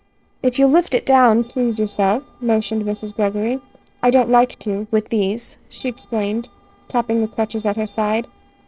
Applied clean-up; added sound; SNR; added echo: neural separator model SepFormer DNS4.